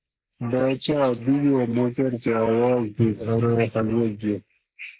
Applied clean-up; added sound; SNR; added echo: neural mask model Resemble Enhance denoiser.